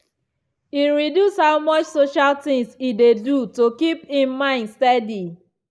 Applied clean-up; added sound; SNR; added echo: neural mask model Resemble Enhance denoiser.